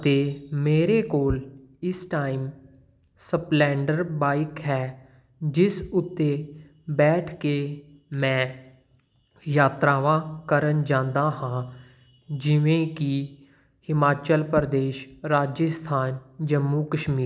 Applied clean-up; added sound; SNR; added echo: none; none; none; none.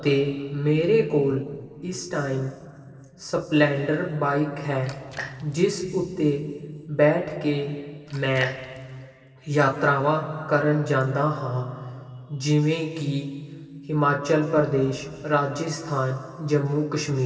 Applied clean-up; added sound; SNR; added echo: neural separator model SepFormer DNS4.